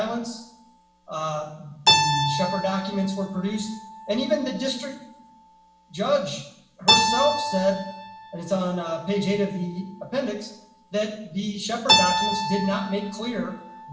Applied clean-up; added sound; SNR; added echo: none; Keyboard (musical); 0 dB; reverberation time 0.7 s.